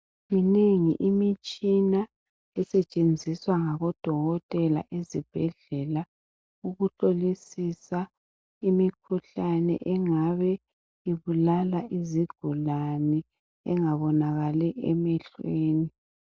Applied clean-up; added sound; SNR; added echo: none; none; none; none.